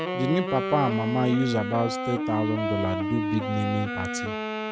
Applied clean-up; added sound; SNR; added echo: none; Wind instrument, woodwind instrument; 2 dB; none.